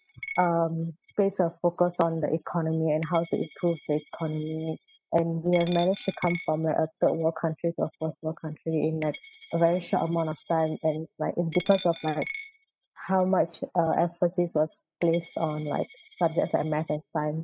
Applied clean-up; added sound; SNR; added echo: classical method spectral subtraction.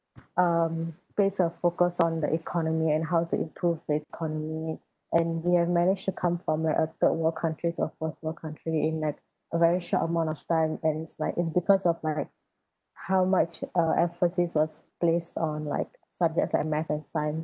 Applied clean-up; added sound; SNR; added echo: none; none; none; none.